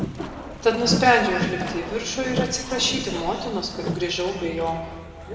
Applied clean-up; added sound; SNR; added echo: none; Boat, Water vehicle; 6 dB; reverberation time 2.0 s.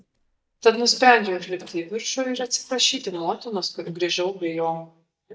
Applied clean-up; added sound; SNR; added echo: neural mask model DeepFilterNet 3.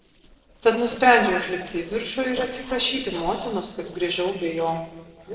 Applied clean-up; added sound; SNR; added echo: neural separator model SepFormer DNS4.